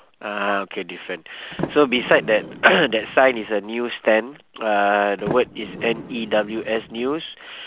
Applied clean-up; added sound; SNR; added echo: none; Sliding door; 13 dB; none.